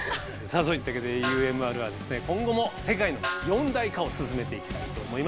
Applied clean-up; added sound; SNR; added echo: none; Snare drum; 10 dB; none.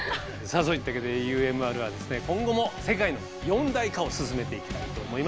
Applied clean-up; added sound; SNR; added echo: none; none; none; none.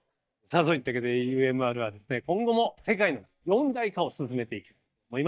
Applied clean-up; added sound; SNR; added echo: neural mask model DeepFilterNet 3.